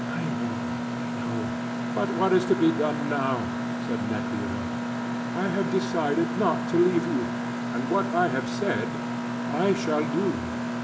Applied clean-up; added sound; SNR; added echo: none; Mechanisms; 1 dB; reverberation time 0.6 s.